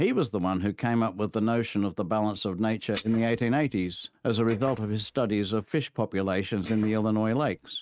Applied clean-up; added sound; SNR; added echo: neural mask model RNNoise.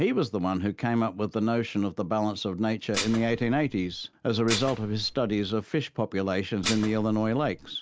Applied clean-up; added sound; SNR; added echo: none; Dishes, pots, and pans; 10 dB; none.